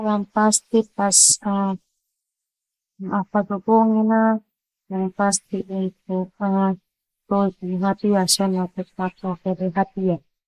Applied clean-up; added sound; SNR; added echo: neural mask model Resemble Enhance denoiser.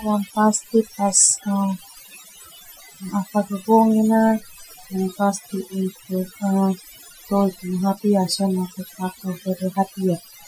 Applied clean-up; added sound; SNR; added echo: classical method Wiener filter.